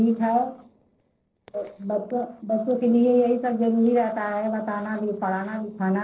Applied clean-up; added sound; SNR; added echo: neural separator model SepFormer DNS4.